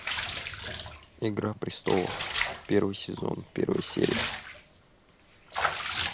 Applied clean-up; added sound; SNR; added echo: none; Bathtub (filling or washing) / Water / Liquid; 2 dB; none.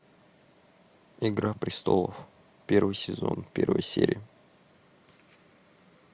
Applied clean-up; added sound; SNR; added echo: none; none; none; none.